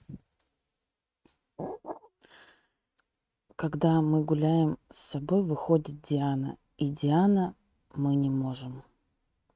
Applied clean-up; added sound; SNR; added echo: neural mask model RNNoise.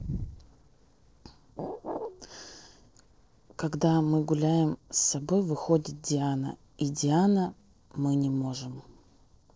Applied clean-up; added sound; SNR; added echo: neural separator model SepFormer DNS4.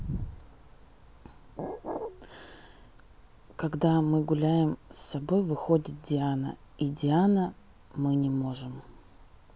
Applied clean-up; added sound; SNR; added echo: none; Glass; 9 dB; none.